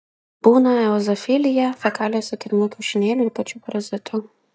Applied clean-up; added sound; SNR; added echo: neural mask model DeepFilterNet 3.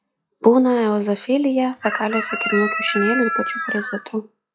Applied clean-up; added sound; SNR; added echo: classical method log-MMSE.